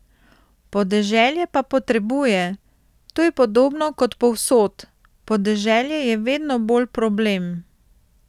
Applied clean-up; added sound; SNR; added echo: none; none; none; none.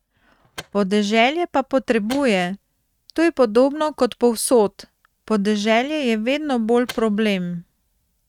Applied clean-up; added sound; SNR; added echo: neural mask model RNNoise.